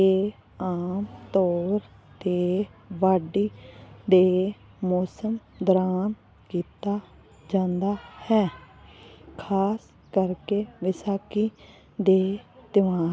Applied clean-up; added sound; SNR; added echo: none; none; none; none.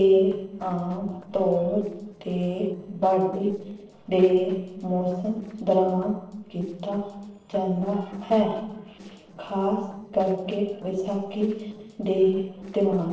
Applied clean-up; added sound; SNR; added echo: neural separator model SepFormer DNS4.